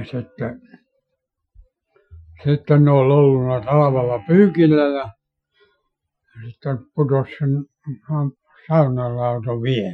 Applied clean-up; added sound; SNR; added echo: classical method Wiener filter.